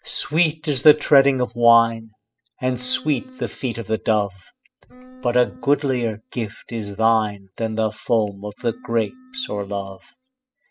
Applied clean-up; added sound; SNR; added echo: classical method spectral subtraction.